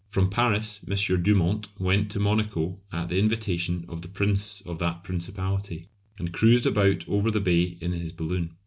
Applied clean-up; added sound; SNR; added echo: none; none; none; none.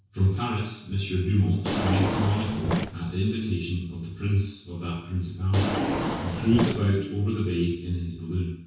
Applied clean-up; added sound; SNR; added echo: none; Drawer open or close; 3 dB; reverberation time 0.6 s.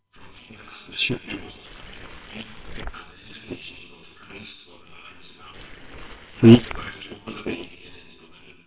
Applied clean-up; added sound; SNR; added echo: neural separator model SepFormer WHAMR!.